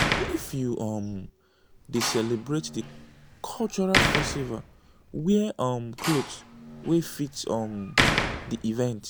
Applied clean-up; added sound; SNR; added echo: none; Slam; 2 dB; none.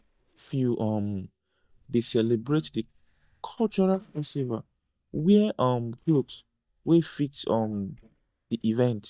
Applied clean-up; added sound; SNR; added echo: neural mask model DeepFilterNet 3.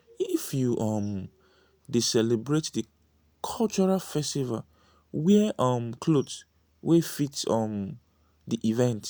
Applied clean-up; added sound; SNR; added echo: none; none; none; none.